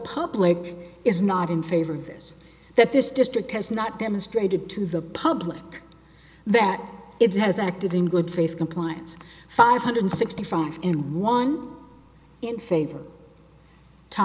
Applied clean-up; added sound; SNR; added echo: none; none; none; none.